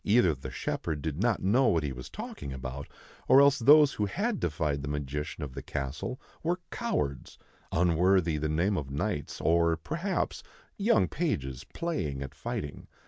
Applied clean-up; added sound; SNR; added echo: none; none; none; none.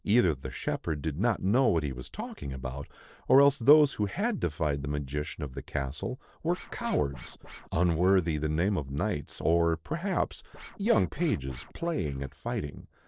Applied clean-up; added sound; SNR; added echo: neural separator model SepFormer DNS4.